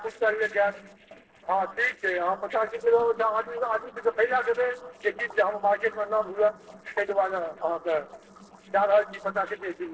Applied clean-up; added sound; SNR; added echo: neural separator model SepFormer DNS4.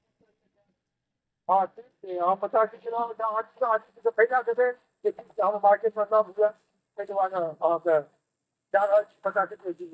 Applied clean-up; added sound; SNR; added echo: neural mask model DeepFilterNet 3.